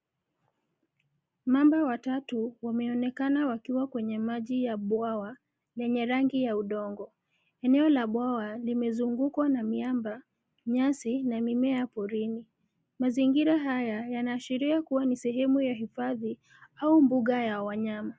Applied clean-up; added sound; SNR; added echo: none; none; none; none.